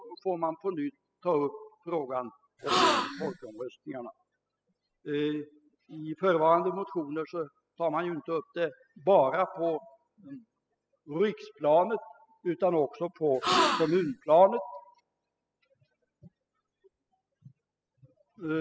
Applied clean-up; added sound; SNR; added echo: classical method spectral subtraction.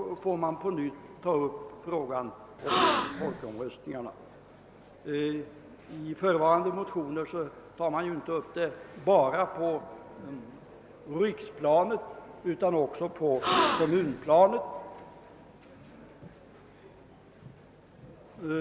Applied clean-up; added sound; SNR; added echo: none; Gasp; -2 dB; none.